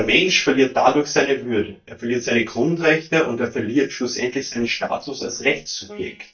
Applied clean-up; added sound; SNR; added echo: neural mask model DeepFilterNet 3.